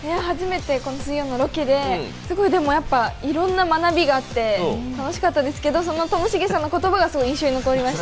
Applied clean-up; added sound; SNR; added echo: none; Dog; 18 dB; none.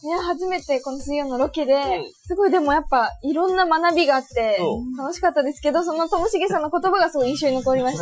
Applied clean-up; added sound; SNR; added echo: classical method Wiener filter.